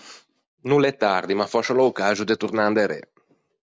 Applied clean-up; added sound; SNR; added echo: none; none; none; none.